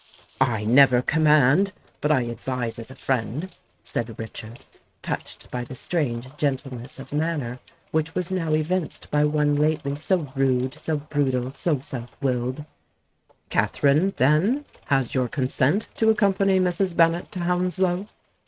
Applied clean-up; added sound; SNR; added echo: neural mask model RNNoise.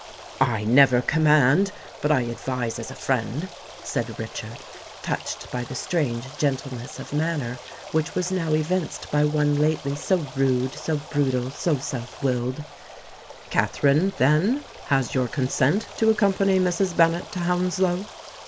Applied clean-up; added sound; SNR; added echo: none; Stream; 17 dB; none.